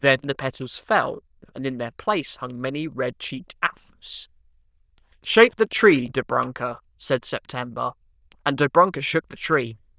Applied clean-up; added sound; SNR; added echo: neural diffusion model UNIVERSE++.